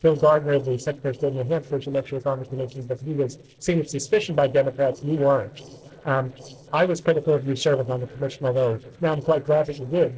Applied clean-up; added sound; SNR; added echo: neural separator model SepFormer DNS4.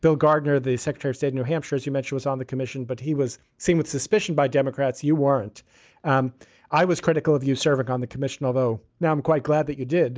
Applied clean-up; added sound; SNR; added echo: none; none; none; none.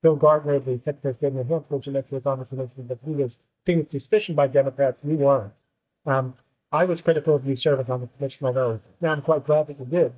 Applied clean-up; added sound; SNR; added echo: neural mask model DeepFilterNet 3.